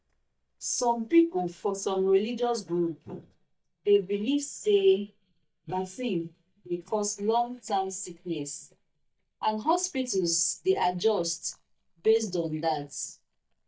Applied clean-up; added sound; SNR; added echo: neural mask model DeepFilterNet 3.